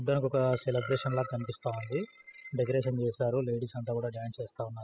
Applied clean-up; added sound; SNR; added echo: classical method spectral subtraction.